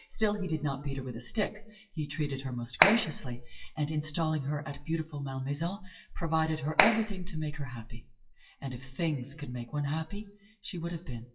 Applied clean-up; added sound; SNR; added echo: classical method WPE with log-MMSE.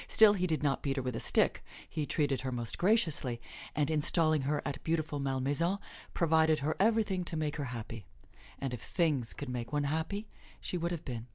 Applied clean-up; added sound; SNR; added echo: none; none; none; none.